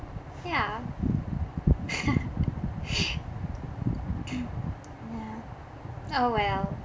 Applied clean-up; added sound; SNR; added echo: none; none; none; none.